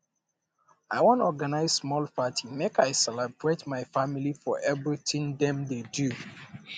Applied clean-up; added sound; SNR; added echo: none; none; none; none.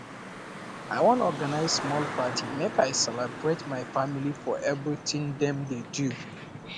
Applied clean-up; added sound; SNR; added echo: none; Traffic noise, roadway noise; 9 dB; none.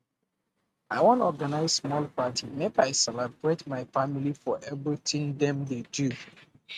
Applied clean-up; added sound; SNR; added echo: neural mask model RNNoise.